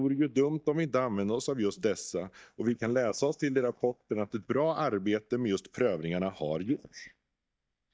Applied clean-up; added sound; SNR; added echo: neural mask model DeepFilterNet 3.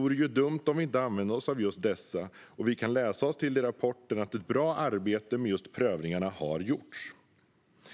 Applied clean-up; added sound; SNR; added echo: none; none; none; none.